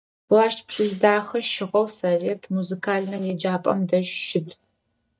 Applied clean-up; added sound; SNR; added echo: neural mask model DeepFilterNet 3.